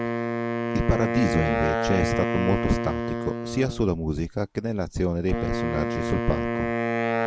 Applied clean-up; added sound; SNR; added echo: none; Wind instrument, woodwind instrument; 1 dB; none.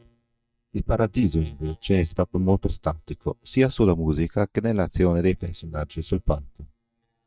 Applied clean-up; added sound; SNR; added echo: neural mask model DeepFilterNet 3.